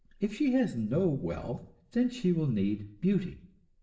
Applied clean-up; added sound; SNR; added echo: none; none; none; reverberation time 0.5 s.